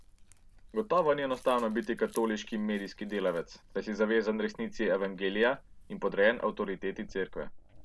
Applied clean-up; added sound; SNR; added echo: none; Chewing, mastication; 19 dB; none.